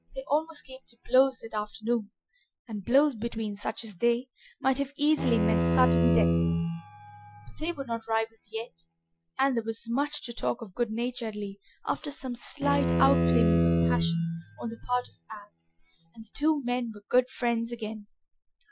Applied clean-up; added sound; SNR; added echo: classical method Wiener filter.